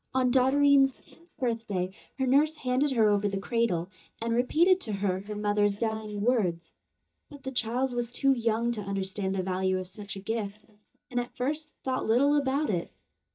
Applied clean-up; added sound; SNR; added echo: neural mask model DeepFilterNet 3.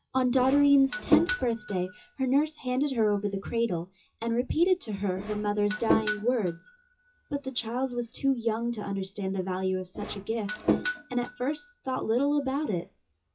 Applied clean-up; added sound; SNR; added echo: classical method WPE with log-MMSE.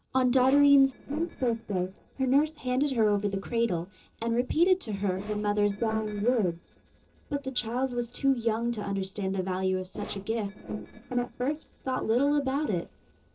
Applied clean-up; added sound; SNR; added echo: neural separator model SepFormer DNS4.